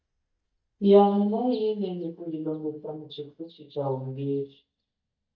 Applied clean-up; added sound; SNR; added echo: neural mask model DeepFilterNet 3.